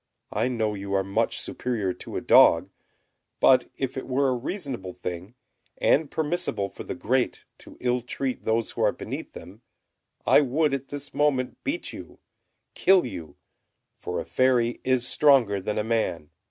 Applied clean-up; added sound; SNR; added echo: none; none; none; none.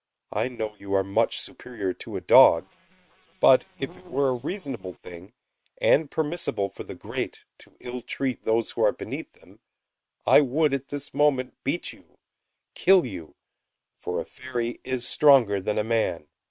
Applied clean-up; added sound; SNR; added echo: neural separator model SepFormer WHAM!.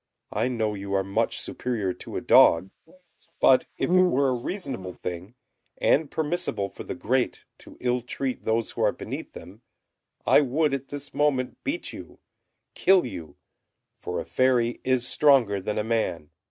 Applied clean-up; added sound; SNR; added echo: neural mask model Resemble Enhance denoiser.